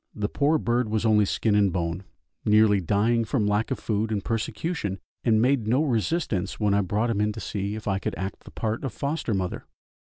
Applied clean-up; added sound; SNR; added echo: none; none; none; none.